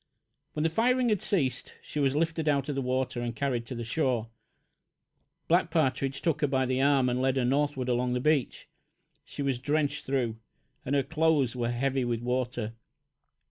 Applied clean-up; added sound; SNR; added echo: none; none; none; none.